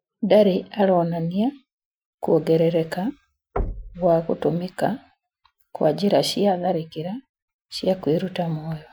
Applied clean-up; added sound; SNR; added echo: classical method Wiener filter.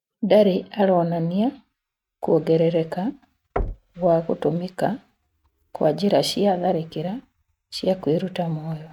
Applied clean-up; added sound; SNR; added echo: neural mask model RNNoise.